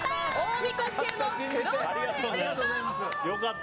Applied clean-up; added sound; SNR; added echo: none; none; none; none.